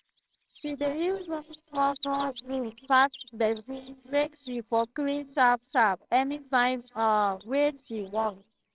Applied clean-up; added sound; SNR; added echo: neural separator model SepFormer WHAMR!.